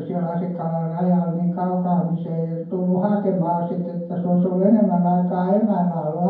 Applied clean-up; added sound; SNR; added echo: none; none; none; reverberation time 0.9 s.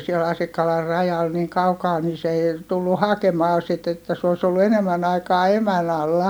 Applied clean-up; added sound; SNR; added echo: none; none; none; none.